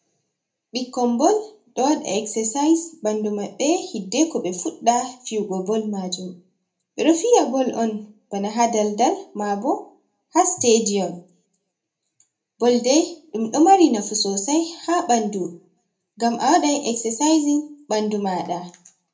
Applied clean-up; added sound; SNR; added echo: none; none; none; reverberation time 0.3 s.